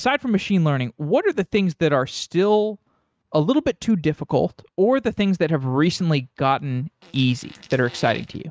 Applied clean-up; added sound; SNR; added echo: neural mask model RNNoise.